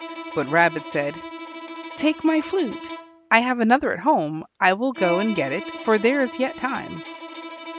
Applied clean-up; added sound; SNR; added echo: none; Bowed string instrument; 13 dB; none.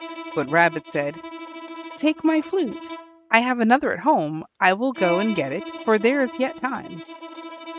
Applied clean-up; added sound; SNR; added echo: neural mask model RNNoise.